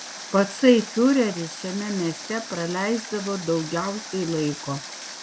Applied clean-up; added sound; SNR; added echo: none; Water; 13 dB; none.